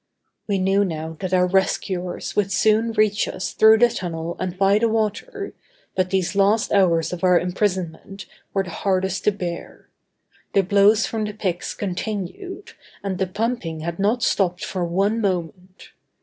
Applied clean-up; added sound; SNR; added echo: none; none; none; none.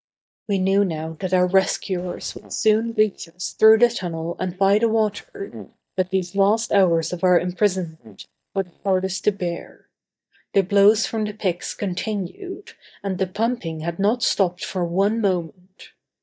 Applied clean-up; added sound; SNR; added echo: neural mask model DeepFilterNet 3.